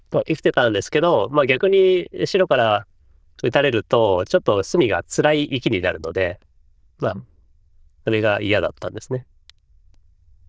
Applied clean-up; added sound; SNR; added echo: neural diffusion model UNIVERSE++.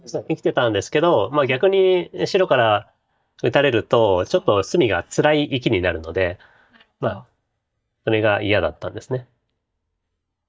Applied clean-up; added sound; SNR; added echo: neural mask model DeepFilterNet 3.